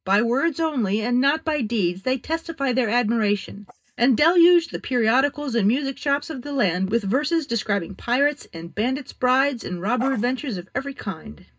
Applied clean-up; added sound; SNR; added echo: neural mask model DeepFilterNet 3.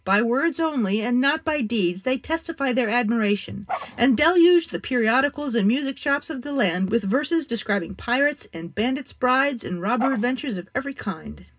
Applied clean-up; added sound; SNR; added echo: none; Dog; 11 dB; reverberation time 0.2 s.